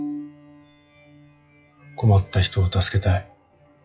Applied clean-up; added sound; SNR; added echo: classical method log-MMSE.